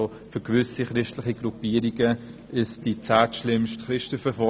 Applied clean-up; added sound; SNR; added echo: none; none; none; none.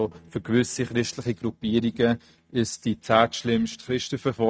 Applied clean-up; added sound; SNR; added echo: neural mask model RNNoise.